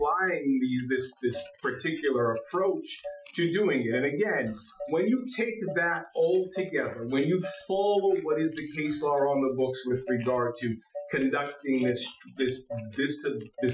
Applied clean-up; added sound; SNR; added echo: classical method Wiener filter.